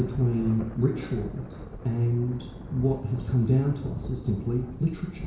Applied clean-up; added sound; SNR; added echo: none; Thunder; 11 dB; reverberation time 0.6 s.